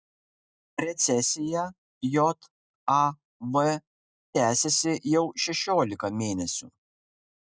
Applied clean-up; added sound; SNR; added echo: none; none; none; none.